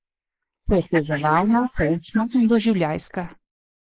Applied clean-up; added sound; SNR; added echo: neural mask model Resemble Enhance denoiser.